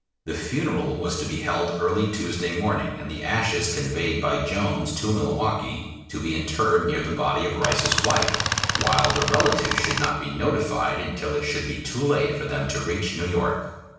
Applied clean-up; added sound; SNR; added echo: none; Tools; 0 dB; reverberation time 0.9 s.